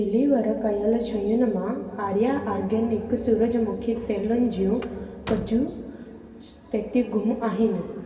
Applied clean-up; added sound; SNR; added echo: none; Slam; 15 dB; reverberation time 2.7 s.